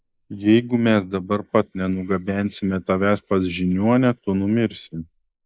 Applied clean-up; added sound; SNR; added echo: neural mask model Resemble Enhance denoiser.